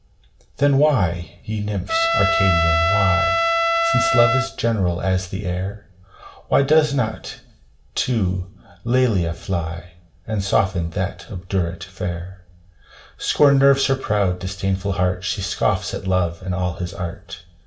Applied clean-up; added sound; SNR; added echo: none; Trumpet; -1 dB; reverberation time 0.4 s.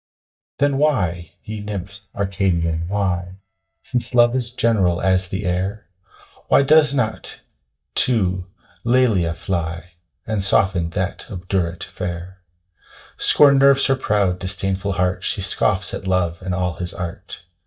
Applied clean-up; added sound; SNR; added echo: neural mask model DeepFilterNet 3.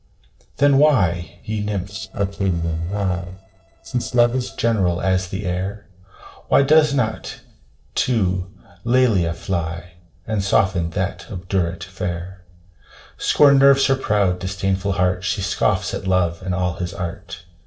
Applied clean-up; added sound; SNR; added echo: neural separator model SepFormer DNS4.